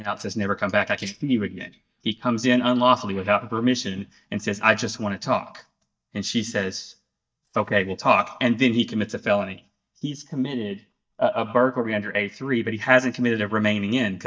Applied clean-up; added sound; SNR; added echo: neural mask model DeepFilterNet 3.